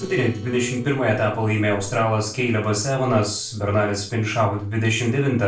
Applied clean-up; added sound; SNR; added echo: neural separator model SepFormer DNS4.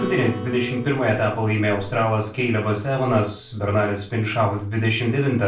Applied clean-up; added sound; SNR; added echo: none; Acoustic guitar; 15 dB; reverberation time 0.3 s.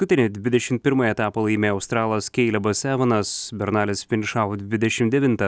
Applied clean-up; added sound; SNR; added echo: none; none; none; none.